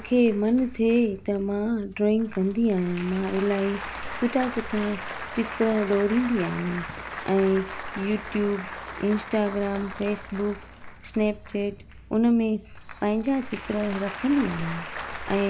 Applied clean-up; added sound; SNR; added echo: none; Applause; 11 dB; none.